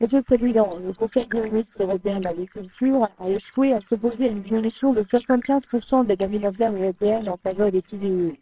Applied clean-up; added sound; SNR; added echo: neural separator model SepFormer WHAMR!.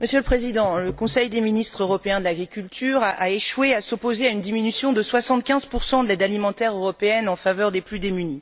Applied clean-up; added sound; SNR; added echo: none; none; none; none.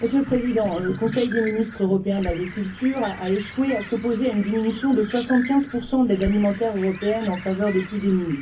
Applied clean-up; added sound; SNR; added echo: none; Bird; 14 dB; reverberation time 0.3 s.